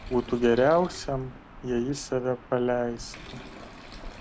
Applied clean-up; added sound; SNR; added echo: none; Gull, seagull / Ocean + Bathtub (filling or washing) / Liquid; 15 dB; none.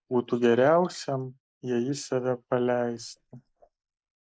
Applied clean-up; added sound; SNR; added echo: neural mask model Resemble Enhance denoiser.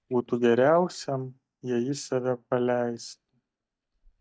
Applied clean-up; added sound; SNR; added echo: neural mask model DeepFilterNet 3.